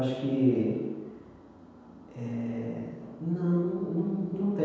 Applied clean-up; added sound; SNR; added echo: none; none; none; reverberation time 1.2 s.